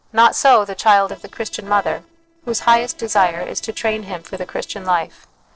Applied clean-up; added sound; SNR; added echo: neural separator model SepFormer DNS4.